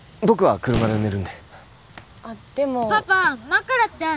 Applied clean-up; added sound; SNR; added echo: none; Boom; 12 dB; none.